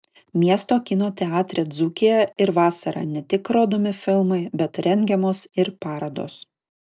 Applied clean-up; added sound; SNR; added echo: none; none; none; none.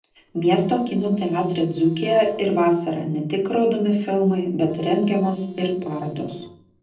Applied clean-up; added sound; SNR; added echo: neural separator model SepFormer DNS4.